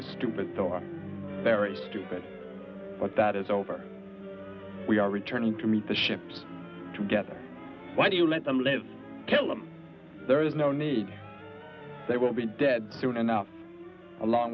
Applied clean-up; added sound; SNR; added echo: none; none; none; none.